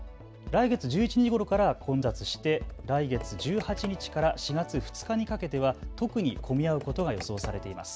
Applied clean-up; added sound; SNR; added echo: none; Computer keyboard; 17 dB; none.